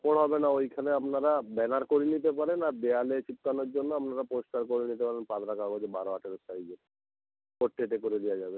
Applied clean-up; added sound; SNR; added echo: none; none; none; none.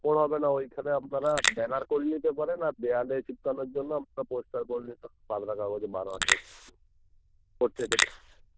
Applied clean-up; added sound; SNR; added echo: neural diffusion model UNIVERSE++.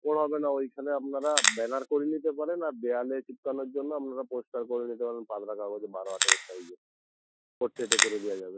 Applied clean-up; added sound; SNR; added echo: classical method Wiener filter.